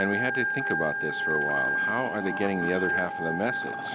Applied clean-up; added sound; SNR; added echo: none; Organ; -1 dB; none.